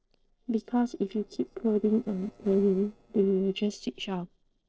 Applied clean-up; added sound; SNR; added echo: neural separator model SepFormer DNS4.